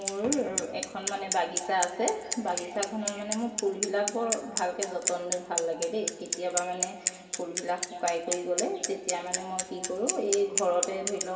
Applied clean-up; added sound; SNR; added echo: none; Bicycle; 3 dB; reverberation time 2.7 s.